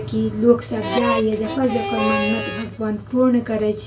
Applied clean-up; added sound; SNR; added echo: none; Harmonica; 4 dB; reverberation time 0.2 s.